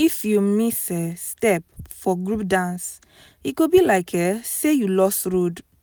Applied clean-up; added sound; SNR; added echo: none; none; none; none.